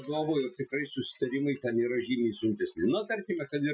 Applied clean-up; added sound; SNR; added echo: classical method Wiener filter.